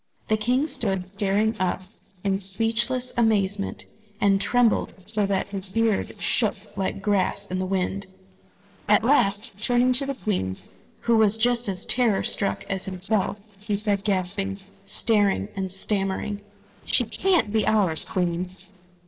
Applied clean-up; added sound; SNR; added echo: neural separator model SepFormer DNS4.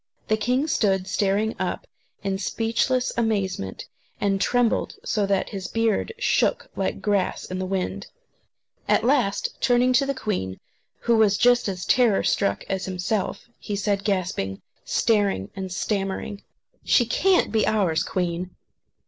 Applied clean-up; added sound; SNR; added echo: none; none; none; none.